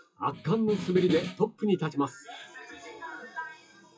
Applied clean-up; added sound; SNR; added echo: classical method WPE with log-MMSE.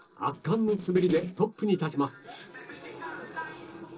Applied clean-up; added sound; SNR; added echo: neural separator model SepFormer DNS4.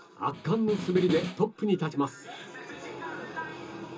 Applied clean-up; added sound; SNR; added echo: none; Snare drum; 6 dB; reverberation time 0.2 s.